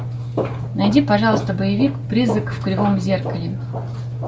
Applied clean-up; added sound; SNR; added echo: none; none; none; none.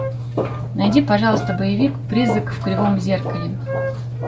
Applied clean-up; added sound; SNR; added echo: none; Wind instrument, woodwind instrument; 12 dB; none.